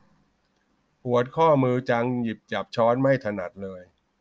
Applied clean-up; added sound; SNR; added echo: none; none; none; none.